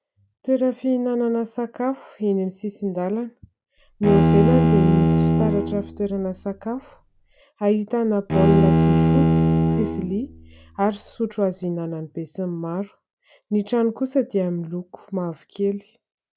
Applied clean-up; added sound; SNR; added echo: none; Bowed string instrument; -4 dB; none.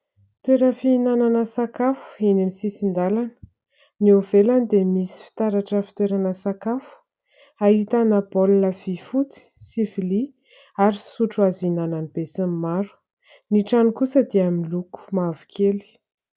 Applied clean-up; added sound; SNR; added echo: none; none; none; none.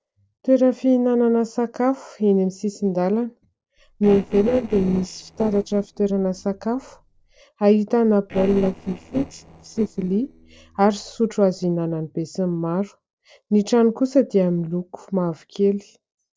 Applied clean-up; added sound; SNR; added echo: neural separator model SepFormer DNS4.